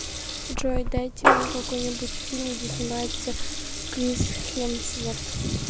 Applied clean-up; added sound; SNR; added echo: none; Water tap, faucet / Liquid; -3 dB; none.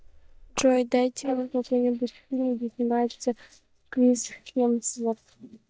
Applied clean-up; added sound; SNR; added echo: neural mask model DeepFilterNet 3.